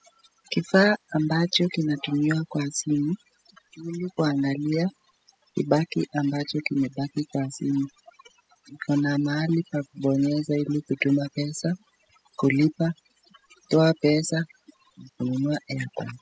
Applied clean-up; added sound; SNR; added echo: classical method spectral subtraction.